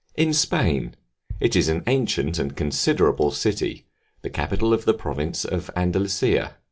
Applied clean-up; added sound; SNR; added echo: none; Bass drum; 19 dB; reverberation time 0.2 s.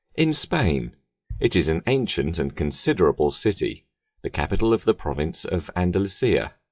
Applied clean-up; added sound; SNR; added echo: classical method WPE with log-MMSE.